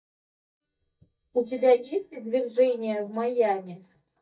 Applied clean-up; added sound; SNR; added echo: neural mask model DeepFilterNet 3.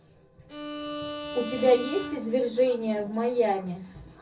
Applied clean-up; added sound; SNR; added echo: none; Bowed string instrument; 11 dB; reverberation time 0.3 s.